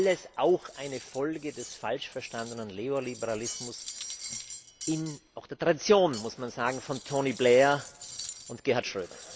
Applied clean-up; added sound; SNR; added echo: none; Cutlery, silverware; 15 dB; none.